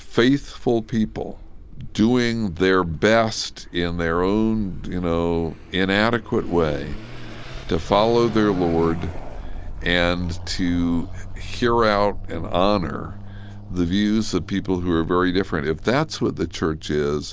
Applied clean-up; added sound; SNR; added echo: none; Car passing by / Accelerating, revving, vroom; 10 dB; none.